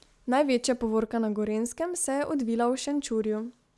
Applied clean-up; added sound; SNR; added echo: none; none; none; none.